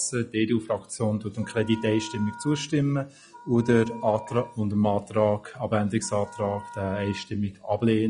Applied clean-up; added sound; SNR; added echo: classical method log-MMSE.